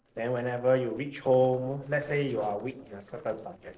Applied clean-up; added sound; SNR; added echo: neural separator model SepFormer DNS4.